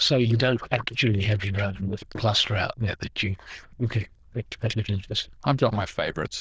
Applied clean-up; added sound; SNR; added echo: neural diffusion model UNIVERSE++.